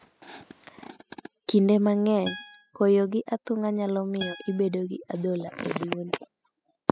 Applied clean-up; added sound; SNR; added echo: classical method spectral subtraction.